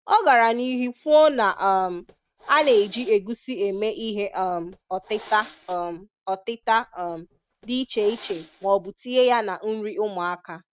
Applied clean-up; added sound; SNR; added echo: neural mask model RNNoise.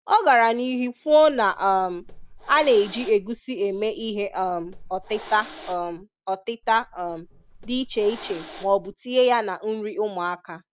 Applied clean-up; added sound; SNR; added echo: none; Hiss; 19 dB; none.